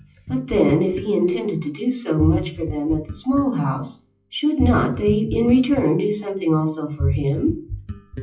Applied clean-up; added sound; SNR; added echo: classical method WPE with log-MMSE.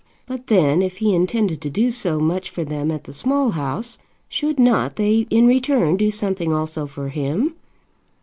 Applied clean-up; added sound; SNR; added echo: none; none; none; none.